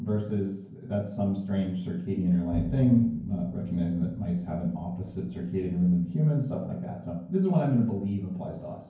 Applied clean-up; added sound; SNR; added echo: none; Bowed string instrument; 13 dB; reverberation time 0.9 s.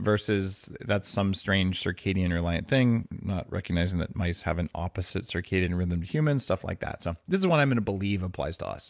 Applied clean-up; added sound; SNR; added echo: none; none; none; none.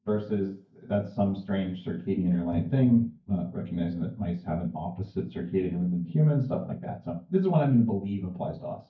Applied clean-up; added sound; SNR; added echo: neural mask model DeepFilterNet 3.